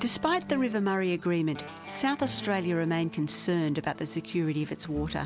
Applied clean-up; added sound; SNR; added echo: none; none; none; none.